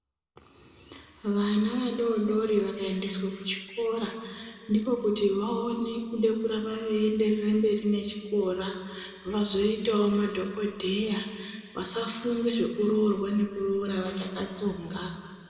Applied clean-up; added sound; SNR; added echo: none; none; none; reverberation time 1.9 s.